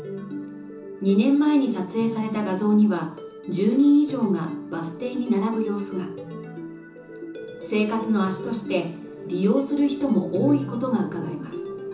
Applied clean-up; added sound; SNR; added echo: none; none; none; reverberation time 0.7 s.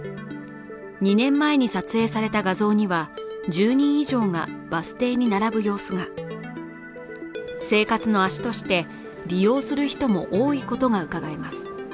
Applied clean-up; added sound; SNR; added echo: none; none; none; none.